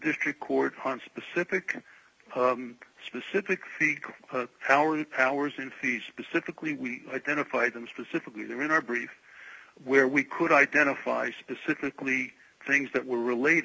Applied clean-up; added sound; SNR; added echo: none; none; none; none.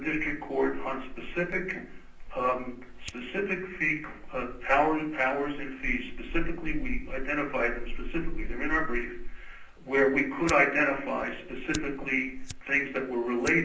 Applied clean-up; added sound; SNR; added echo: none; Fire; 6 dB; reverberation time 0.6 s.